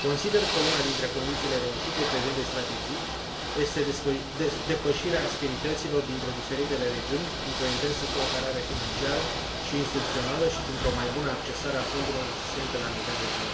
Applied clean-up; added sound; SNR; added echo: none; Ocean / Boat, Water vehicle; 1 dB; reverberation time 0.9 s.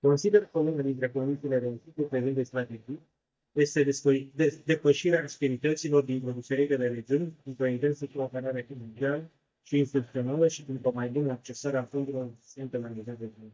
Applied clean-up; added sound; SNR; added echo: neural mask model DeepFilterNet 3.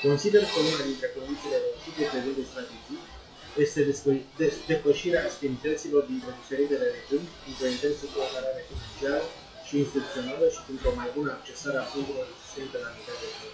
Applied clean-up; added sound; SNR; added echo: classical method WPE with log-MMSE.